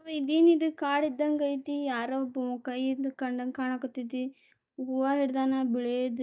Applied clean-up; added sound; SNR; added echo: neural mask model DeepFilterNet 3.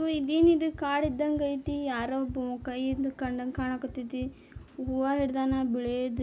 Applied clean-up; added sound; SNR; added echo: none; Run; 15 dB; none.